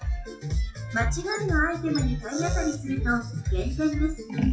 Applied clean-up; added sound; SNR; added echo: classical method WPE with log-MMSE.